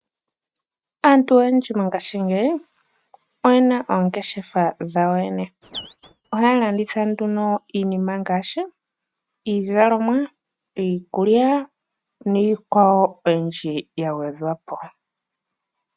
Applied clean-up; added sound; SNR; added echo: neural mask model RNNoise.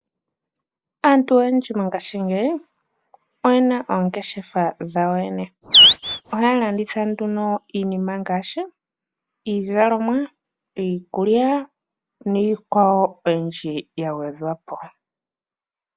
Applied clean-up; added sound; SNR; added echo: neural mask model Resemble Enhance denoiser.